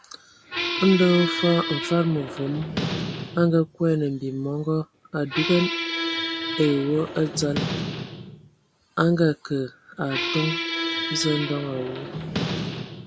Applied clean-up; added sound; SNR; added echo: none; Squeak; 5 dB; none.